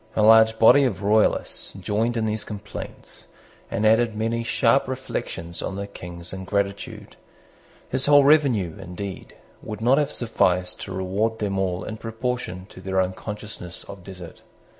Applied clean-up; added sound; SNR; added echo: none; none; none; none.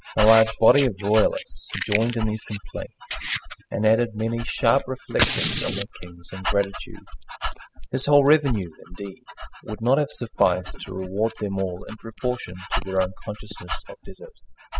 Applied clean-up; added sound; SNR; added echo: classical method spectral subtraction.